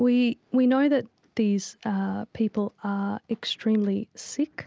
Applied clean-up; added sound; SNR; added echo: none; none; none; none.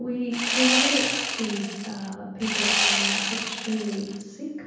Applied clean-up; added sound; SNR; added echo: none; Sawing; -3 dB; reverberation time 1.1 s.